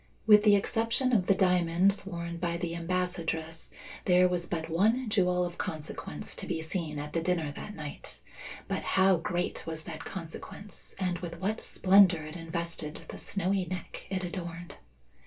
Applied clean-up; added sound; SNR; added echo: none; Bicycle bell; 19 dB; reverberation time 0.2 s.